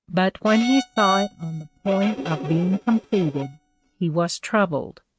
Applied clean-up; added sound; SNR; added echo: neural mask model RNNoise.